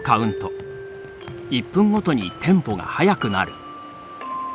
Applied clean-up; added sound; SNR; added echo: none; none; none; none.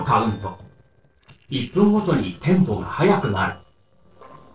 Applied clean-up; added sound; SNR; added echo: neural separator model SepFormer DNS4.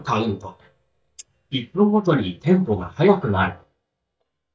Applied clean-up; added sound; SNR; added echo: neural mask model DeepFilterNet 3.